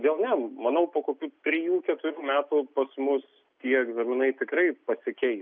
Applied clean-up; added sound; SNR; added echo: none; none; none; none.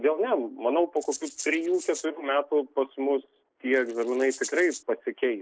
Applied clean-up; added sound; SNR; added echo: neural separator model SepFormer DNS4.